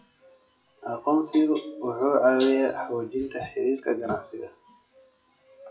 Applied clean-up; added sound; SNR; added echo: classical method WPE with log-MMSE.